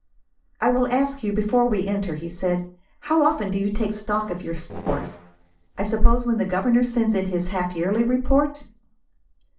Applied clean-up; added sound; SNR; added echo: neural separator model SepFormer DNS4.